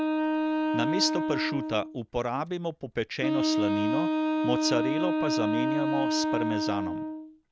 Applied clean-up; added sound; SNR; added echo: none; Wind instrument, woodwind instrument; -4 dB; none.